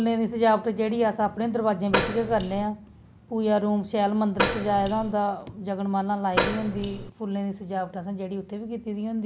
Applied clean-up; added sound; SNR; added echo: none; Door; 2 dB; none.